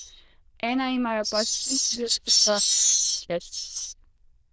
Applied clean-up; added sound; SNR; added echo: neural diffusion model UNIVERSE++.